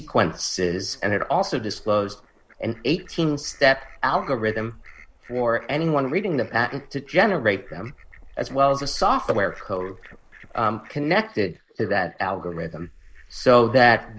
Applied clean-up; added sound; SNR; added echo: neural mask model Resemble Enhance denoiser.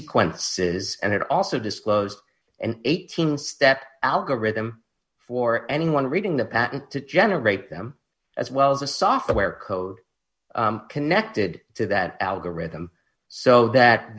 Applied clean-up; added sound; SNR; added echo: none; none; none; none.